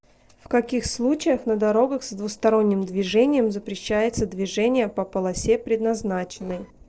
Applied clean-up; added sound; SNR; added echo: neural separator model SepFormer DNS4.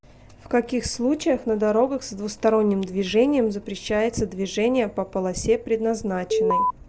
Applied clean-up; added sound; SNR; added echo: none; Alarm; -3 dB; none.